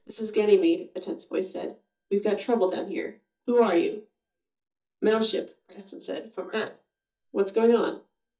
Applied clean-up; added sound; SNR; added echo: neural mask model DeepFilterNet 3.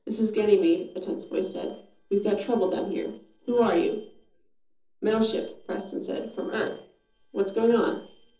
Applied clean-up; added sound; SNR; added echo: neural separator model SepFormer DNS4.